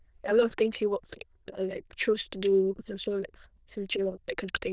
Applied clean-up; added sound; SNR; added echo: neural diffusion model UNIVERSE++.